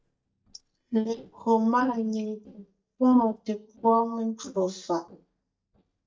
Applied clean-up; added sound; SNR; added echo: neural mask model DeepFilterNet 3.